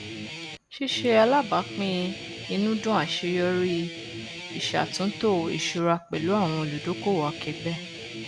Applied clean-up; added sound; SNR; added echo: none; Guitar; 11 dB; none.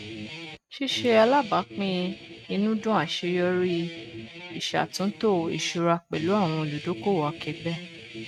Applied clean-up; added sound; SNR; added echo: neural mask model RNNoise.